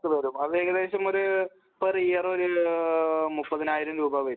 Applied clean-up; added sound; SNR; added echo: none; none; none; none.